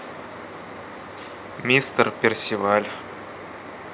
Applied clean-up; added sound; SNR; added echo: none; none; none; none.